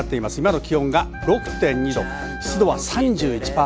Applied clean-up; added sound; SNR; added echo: none; Wind instrument, woodwind instrument; 14 dB; none.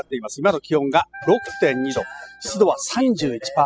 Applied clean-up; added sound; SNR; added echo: classical method spectral subtraction.